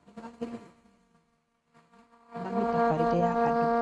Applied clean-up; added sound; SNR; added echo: neural mask model RNNoise.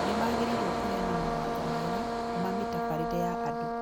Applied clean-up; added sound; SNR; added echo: none; Engine + Brass instrument; -4 dB; none.